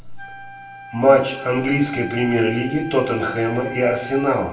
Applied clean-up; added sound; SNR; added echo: none; Wind instrument, woodwind instrument; 14 dB; reverberation time 0.6 s.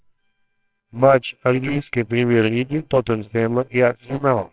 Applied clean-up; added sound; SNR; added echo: neural separator model SepFormer WHAMR!.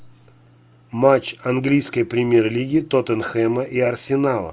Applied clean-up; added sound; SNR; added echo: none; none; none; none.